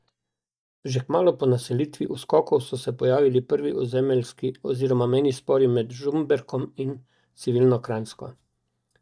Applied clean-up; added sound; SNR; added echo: neural mask model DeepFilterNet 3.